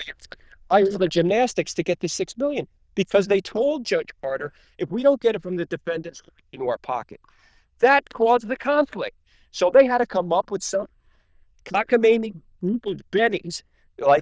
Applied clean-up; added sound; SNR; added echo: neural diffusion model UNIVERSE++.